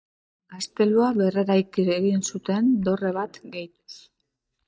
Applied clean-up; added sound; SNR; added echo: neural mask model DeepFilterNet 3.